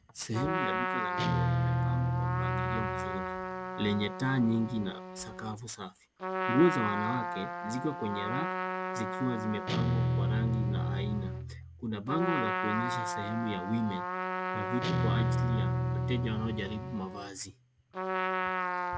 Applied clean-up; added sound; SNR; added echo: none; Trumpet + Guitar; -2 dB; none.